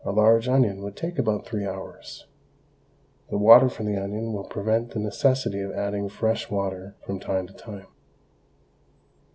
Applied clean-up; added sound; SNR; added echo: none; none; none; none.